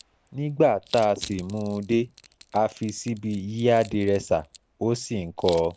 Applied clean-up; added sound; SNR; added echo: none; Crushing; 20 dB; none.